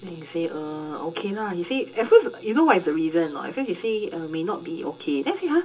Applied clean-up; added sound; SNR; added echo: none; none; none; reverberation time 0.2 s.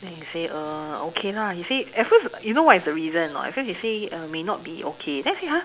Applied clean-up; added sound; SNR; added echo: none; none; none; none.